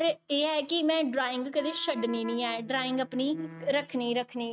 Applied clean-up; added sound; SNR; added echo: neural mask model RNNoise.